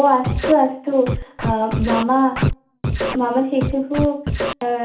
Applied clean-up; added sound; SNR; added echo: none; Scratching (performance technique); 5 dB; reverberation time 0.4 s.